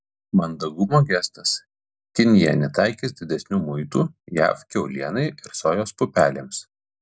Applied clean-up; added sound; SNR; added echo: none; none; none; none.